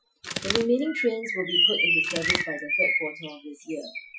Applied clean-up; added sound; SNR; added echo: classical method Wiener filter.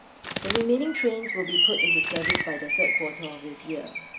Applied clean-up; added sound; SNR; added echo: none; Bird + Bird; -3 dB; none.